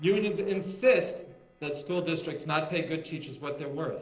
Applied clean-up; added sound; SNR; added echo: neural separator model SepFormer DNS4.